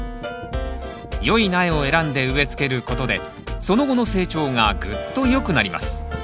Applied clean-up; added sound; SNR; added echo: none; Brass instrument + Fire; 16 dB; none.